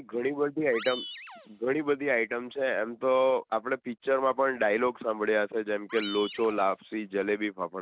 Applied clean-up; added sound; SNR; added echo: none; Animal; 15 dB; none.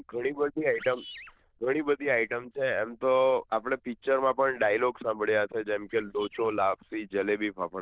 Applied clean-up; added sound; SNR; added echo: neural diffusion model UNIVERSE++.